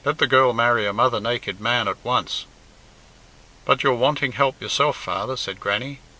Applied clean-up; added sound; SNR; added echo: none; none; none; none.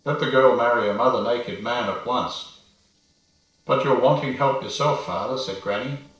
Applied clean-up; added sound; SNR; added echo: neural separator model SepFormer DNS4.